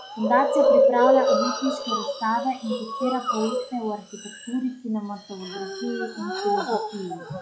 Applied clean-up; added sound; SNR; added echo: classical method log-MMSE.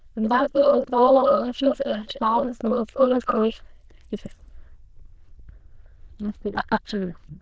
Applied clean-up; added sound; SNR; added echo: neural diffusion model UNIVERSE++.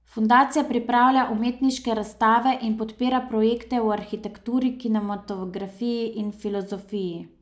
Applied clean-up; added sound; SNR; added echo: none; none; none; none.